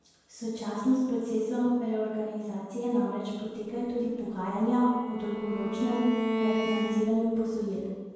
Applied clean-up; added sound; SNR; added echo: none; Bowed string instrument; 4 dB; reverberation time 1.2 s.